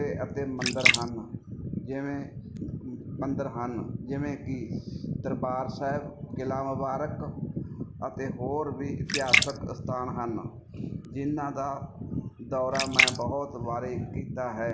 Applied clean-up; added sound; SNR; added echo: none; Splash, splatter; -2 dB; none.